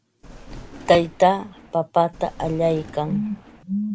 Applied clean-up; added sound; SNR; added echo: none; Thunder; 18 dB; none.